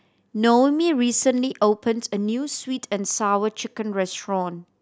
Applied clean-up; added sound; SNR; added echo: none; none; none; none.